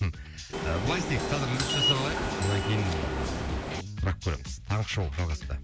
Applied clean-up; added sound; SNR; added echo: none; Subway, metro, underground; 0 dB; none.